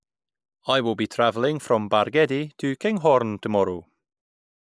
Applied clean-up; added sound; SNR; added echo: neural mask model Resemble Enhance denoiser.